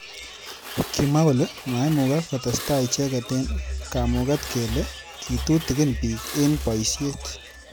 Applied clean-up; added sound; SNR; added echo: none; Glass; 16 dB; none.